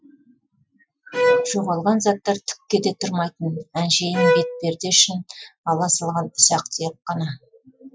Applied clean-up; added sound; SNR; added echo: classical method Wiener filter.